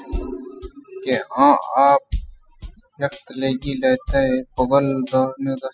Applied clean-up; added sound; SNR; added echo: classical method spectral subtraction.